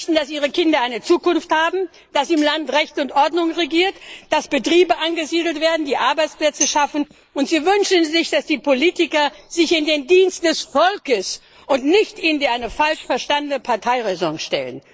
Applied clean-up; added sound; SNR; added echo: neural mask model Resemble Enhance denoiser.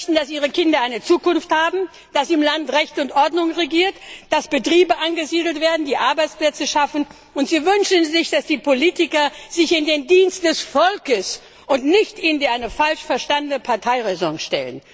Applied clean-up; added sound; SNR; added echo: none; none; none; none.